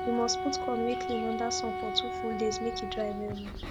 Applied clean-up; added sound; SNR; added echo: none; Wind instrument, woodwind instrument + Bird vocalization, bird call, bird song; 2 dB; none.